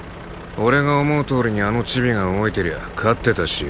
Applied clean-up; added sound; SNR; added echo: none; Truck; 14 dB; none.